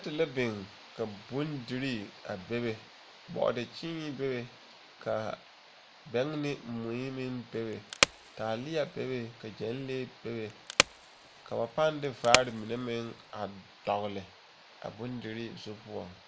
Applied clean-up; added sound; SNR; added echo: none; Wood; -2 dB; none.